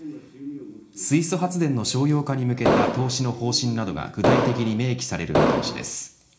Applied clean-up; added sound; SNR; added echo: none; Explosion; -3 dB; reverberation time 0.4 s.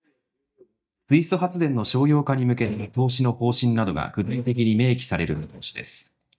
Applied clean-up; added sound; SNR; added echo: neural mask model DeepFilterNet 3.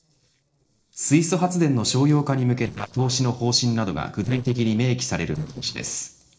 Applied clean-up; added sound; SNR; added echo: neural separator model SepFormer DNS4.